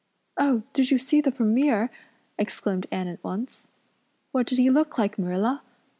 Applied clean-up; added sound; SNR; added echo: none; none; none; none.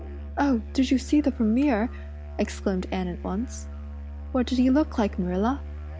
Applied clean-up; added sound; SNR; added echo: none; Musical instrument; 10 dB; none.